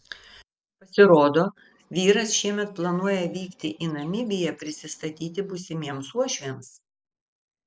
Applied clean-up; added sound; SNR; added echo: neural separator model SepFormer DNS4.